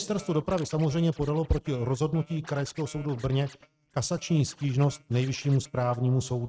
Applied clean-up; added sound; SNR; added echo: neural mask model RNNoise.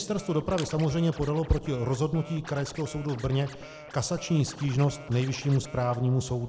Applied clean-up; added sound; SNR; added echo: none; Scratching (performance technique) + Crushing; 17 dB; none.